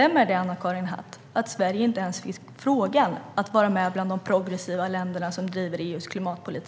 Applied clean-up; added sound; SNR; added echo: none; none; none; none.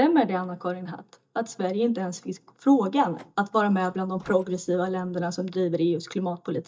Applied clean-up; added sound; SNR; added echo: neural mask model DeepFilterNet 3.